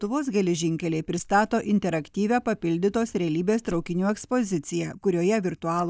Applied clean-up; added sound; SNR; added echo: neural mask model DeepFilterNet 3.